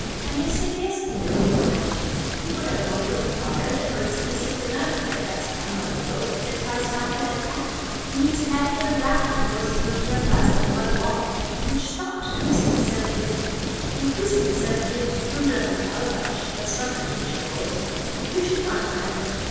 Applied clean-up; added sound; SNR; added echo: none; Thunder / Rain; -1 dB; reverberation time 2.1 s.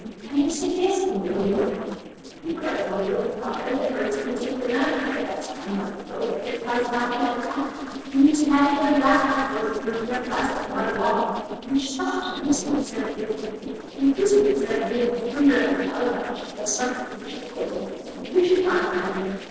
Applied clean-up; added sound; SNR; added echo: neural separator model SepFormer DNS4.